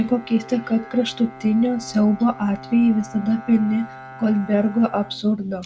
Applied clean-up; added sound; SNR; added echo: none; Bowed string instrument; 18 dB; none.